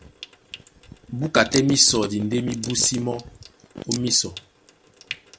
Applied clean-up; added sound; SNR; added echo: none; Trickle, dribble / Sink (filling or washing) / Water tap, faucet; 20 dB; none.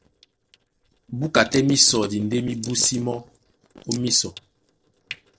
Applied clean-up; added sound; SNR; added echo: neural separator model SepFormer DNS4.